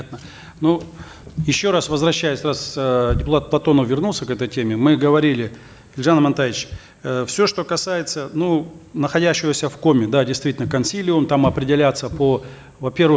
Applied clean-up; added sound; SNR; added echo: none; none; none; none.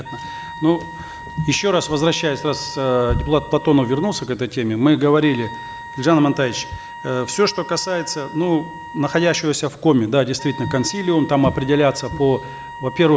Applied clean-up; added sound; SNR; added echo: none; Wind instrument, woodwind instrument; 15 dB; none.